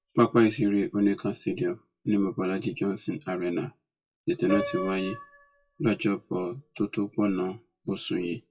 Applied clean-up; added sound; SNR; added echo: classical method WPE with log-MMSE.